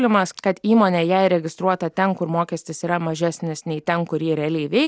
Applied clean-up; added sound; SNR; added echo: none; none; none; none.